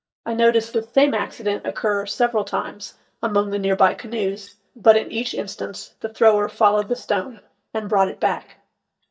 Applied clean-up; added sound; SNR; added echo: neural mask model DeepFilterNet 3.